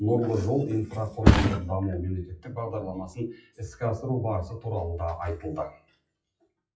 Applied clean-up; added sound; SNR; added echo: classical method WPE with log-MMSE.